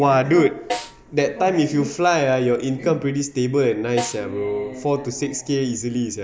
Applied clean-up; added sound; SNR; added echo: none; Snare drum; 13 dB; none.